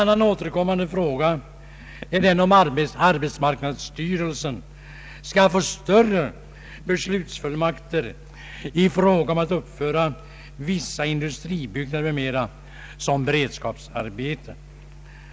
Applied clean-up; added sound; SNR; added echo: none; none; none; none.